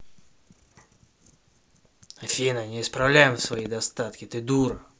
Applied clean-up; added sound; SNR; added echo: none; none; none; none.